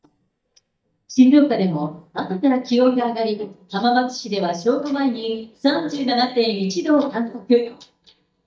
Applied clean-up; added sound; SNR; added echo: neural mask model DeepFilterNet 3.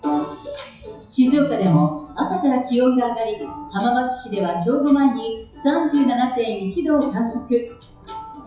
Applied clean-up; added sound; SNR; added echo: classical method WPE with log-MMSE.